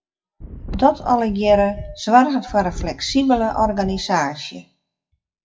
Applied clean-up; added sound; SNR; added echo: classical method WPE with log-MMSE.